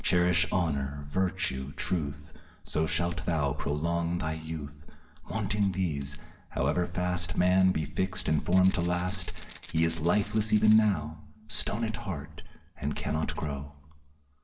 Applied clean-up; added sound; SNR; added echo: none; Rattle (instrument); 15 dB; reverberation time 0.7 s.